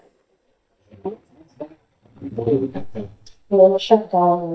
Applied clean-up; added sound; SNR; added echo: neural mask model DeepFilterNet 3.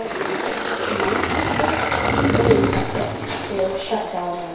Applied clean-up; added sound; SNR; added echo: none; Engine; -3 dB; reverberation time 0.7 s.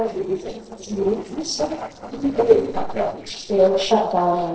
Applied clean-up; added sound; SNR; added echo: neural separator model SepFormer DNS4.